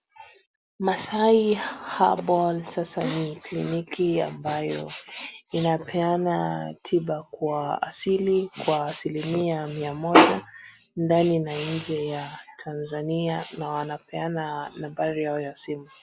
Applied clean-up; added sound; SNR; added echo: none; none; none; none.